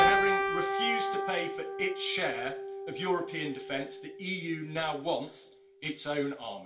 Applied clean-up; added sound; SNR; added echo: none; Keyboard (musical); -1 dB; reverberation time 0.3 s.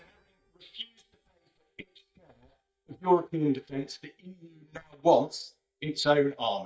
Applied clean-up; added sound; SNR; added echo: neural mask model DeepFilterNet 3.